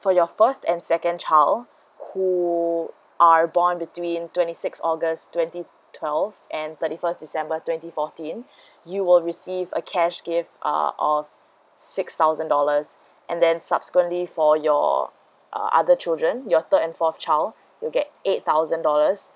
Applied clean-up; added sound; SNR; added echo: none; none; none; none.